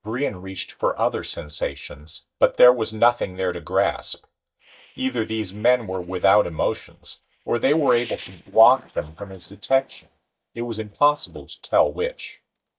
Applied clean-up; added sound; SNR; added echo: neural mask model DeepFilterNet 3.